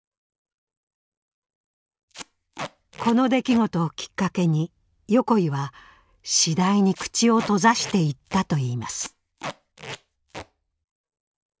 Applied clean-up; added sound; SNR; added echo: none; Packing tape, duct tape; 15 dB; none.